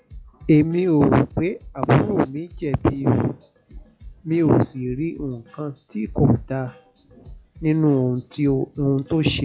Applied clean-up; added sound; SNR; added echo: classical method log-MMSE.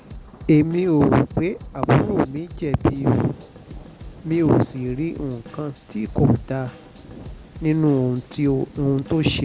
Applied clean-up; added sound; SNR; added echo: none; Thunder + Drum / Drum kit; 18 dB; none.